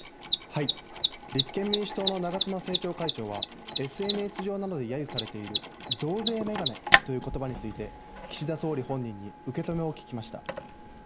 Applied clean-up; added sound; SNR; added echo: none; Mechanisms; 0 dB; none.